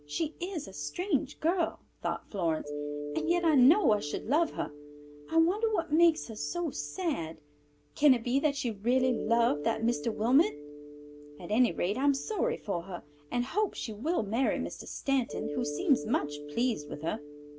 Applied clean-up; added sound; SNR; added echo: none; Mallet percussion; 12 dB; none.